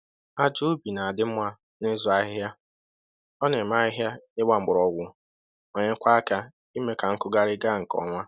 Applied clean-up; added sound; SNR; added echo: none; none; none; none.